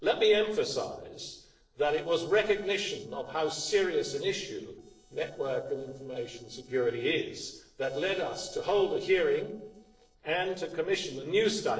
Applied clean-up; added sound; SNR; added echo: neural separator model SepFormer DNS4.